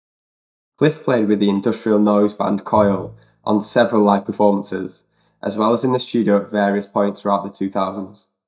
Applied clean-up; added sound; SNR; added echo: neural mask model DeepFilterNet 3.